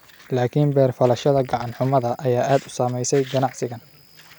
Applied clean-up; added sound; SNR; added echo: none; none; none; none.